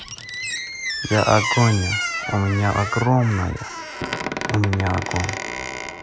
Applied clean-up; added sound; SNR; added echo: none; Squeak; 6 dB; none.